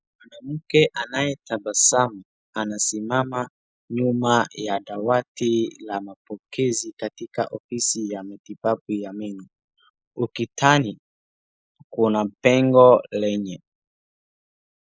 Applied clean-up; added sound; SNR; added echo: neural mask model Resemble Enhance denoiser.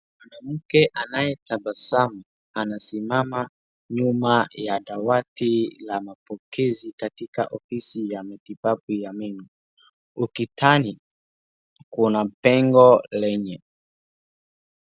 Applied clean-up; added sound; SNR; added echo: none; none; none; none.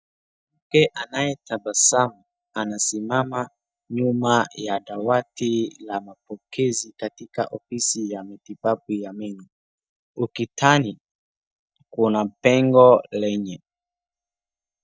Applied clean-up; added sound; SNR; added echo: neural mask model DeepFilterNet 3.